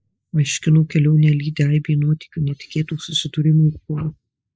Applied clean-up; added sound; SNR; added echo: neural mask model Resemble Enhance denoiser.